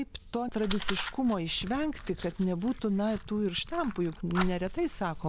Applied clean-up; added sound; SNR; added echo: none; Fire; 9 dB; none.